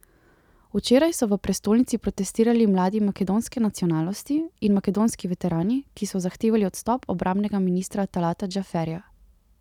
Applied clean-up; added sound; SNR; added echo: none; none; none; none.